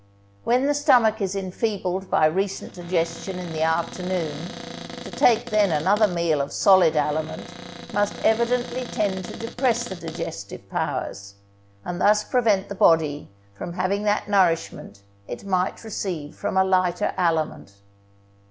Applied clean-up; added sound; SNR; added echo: none; Cupboard open or close; 13 dB; none.